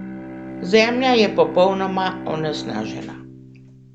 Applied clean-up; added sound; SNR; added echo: none; Bowed string instrument; 11 dB; none.